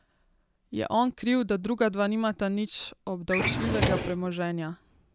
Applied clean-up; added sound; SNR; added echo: none; Drawer open or close; 0 dB; none.